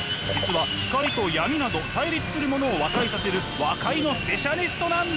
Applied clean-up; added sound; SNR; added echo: none; Sawing; 4 dB; none.